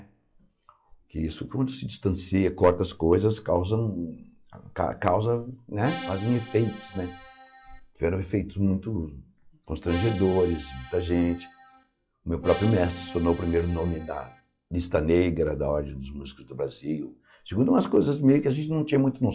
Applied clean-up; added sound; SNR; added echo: classical method log-MMSE.